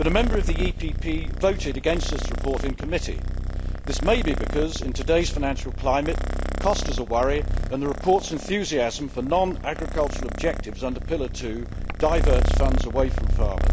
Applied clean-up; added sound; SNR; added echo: none; Purr; -1 dB; none.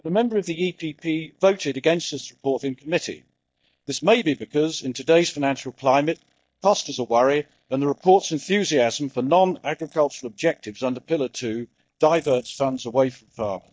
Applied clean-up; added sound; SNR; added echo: neural mask model DeepFilterNet 3.